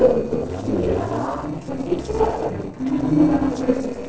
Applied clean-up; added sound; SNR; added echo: neural separator model SepFormer DNS4.